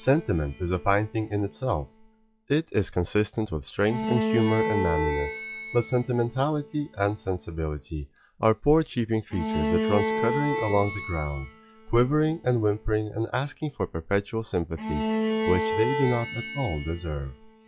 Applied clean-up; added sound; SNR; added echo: classical method log-MMSE.